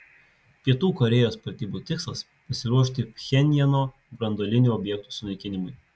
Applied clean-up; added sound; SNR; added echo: none; none; none; none.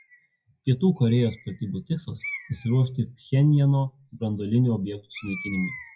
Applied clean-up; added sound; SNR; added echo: classical method WPE with log-MMSE.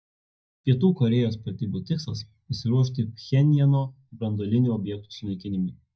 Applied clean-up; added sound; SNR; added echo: neural mask model DeepFilterNet 3.